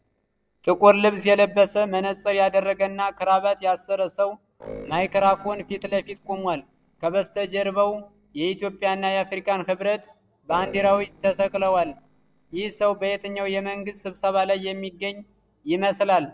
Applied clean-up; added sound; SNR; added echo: neural separator model SepFormer DNS4.